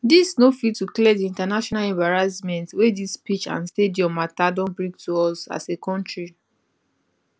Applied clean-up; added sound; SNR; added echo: none; none; none; none.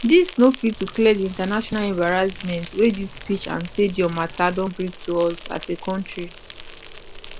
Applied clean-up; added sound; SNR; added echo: none; Insect + Hiss; 14 dB; none.